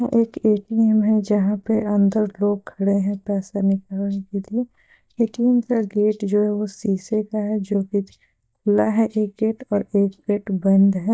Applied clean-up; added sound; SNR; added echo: neural mask model DeepFilterNet 3.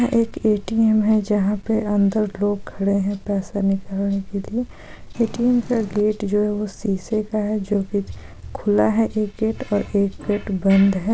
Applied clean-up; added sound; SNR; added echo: none; Purr; 16 dB; none.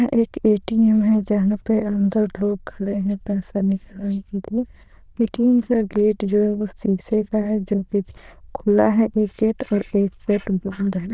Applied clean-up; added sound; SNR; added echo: neural diffusion model UNIVERSE++.